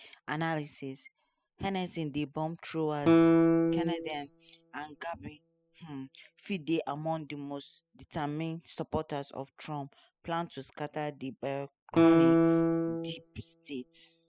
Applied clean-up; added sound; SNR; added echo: classical method spectral subtraction.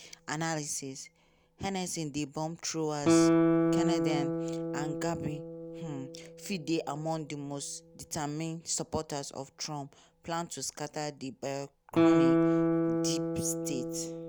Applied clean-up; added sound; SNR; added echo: none; Guitar; -5 dB; none.